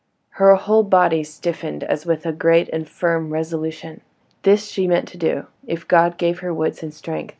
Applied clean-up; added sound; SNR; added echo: none; none; none; none.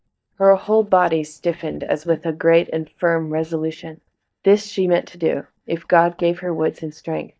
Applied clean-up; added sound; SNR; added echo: neural mask model DeepFilterNet 3.